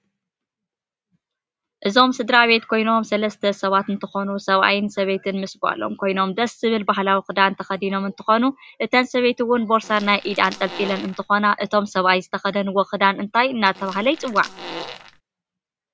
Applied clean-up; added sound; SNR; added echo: none; Fart; 15 dB; none.